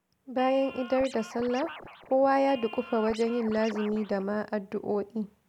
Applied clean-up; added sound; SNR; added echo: none; Scratching (performance technique); 15 dB; none.